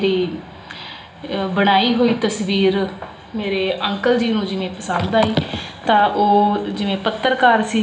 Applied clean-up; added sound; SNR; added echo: none; none; none; reverberation time 0.7 s.